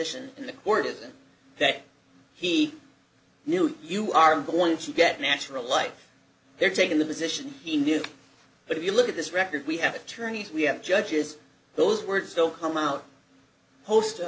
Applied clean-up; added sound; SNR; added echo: none; none; none; none.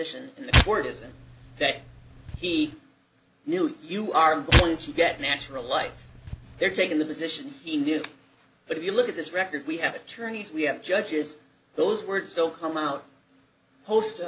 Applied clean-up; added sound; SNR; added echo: none; Tearing; -1 dB; none.